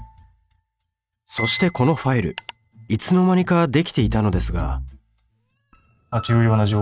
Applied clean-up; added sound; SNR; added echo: neural mask model RNNoise.